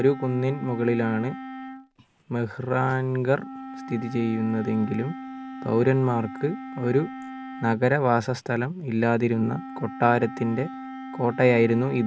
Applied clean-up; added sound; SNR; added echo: none; Wind instrument, woodwind instrument; 13 dB; none.